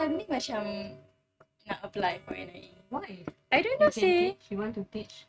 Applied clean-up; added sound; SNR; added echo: neural mask model RNNoise.